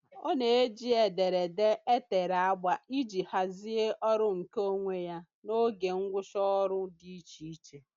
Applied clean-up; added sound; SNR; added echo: none; none; none; none.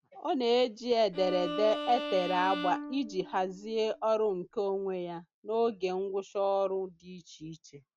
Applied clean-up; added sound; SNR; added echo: none; Bowed string instrument; 8 dB; none.